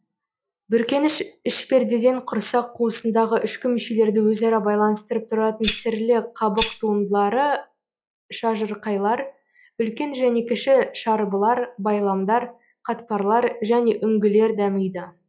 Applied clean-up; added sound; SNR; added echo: classical method log-MMSE.